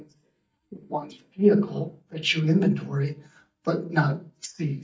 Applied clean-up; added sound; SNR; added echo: neural mask model DeepFilterNet 3.